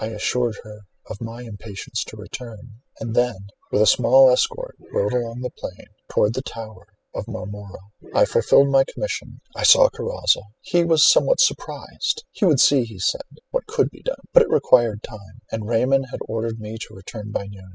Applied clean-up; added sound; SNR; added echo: classical method spectral subtraction.